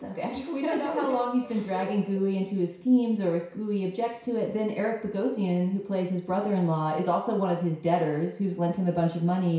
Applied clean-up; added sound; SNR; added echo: none; none; none; reverberation time 0.6 s.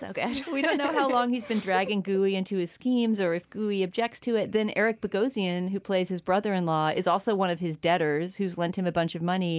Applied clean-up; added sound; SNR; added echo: none; none; none; none.